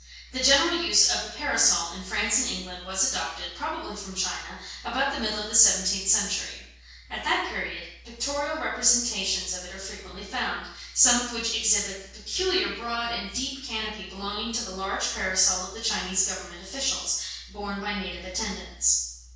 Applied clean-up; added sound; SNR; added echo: none; none; none; reverberation time 0.6 s.